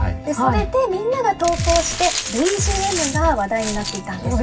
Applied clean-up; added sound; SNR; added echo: none; Glass; 7 dB; reverberation time 0.4 s.